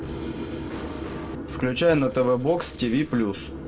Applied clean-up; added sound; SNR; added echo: neural separator model SepFormer DNS4.